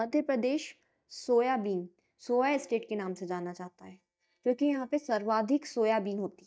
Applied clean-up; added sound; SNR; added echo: neural mask model DeepFilterNet 3.